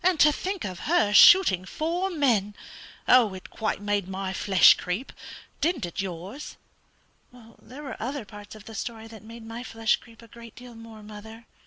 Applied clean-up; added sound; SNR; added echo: none; none; none; none.